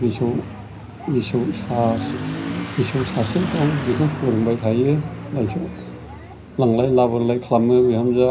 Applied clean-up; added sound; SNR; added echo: none; Motorcycle / Accelerating, revving, vroom; 11 dB; reverberation time 0.4 s.